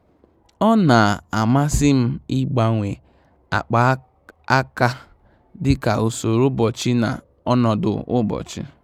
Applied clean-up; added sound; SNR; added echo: none; none; none; none.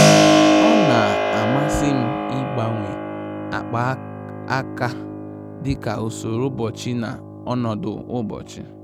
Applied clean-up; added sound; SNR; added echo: none; Keyboard (musical); -4 dB; none.